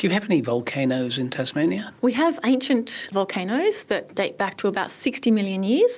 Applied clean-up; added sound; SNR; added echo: none; none; none; none.